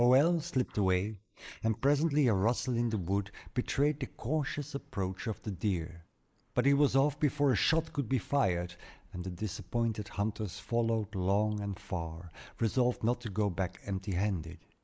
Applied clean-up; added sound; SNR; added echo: neural mask model Resemble Enhance denoiser.